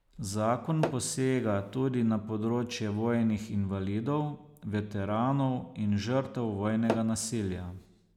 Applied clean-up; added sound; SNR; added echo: none; Tap / Hammer; 8 dB; none.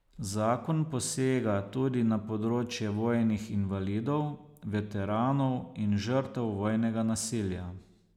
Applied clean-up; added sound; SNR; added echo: none; none; none; none.